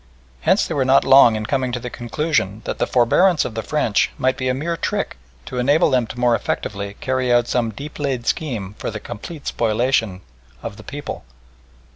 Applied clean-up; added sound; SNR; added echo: none; none; none; none.